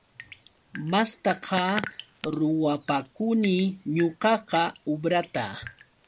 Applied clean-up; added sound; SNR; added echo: none; Drip; 15 dB; none.